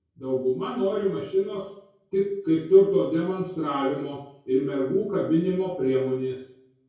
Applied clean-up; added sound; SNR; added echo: none; none; none; reverberation time 0.6 s.